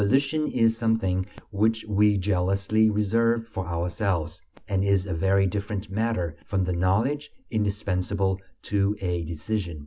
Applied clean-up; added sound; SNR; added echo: none; none; none; none.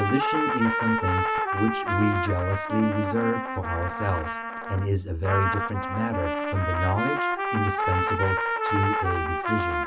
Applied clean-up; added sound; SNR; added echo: none; Trumpet; 0 dB; none.